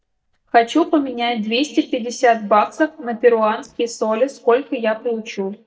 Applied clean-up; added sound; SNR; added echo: neural mask model DeepFilterNet 3.